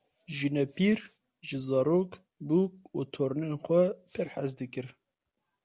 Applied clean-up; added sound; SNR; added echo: none; none; none; none.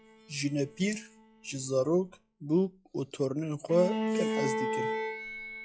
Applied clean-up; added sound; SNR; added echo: classical method log-MMSE.